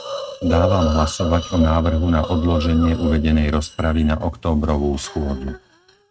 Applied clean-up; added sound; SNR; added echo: neural mask model RNNoise.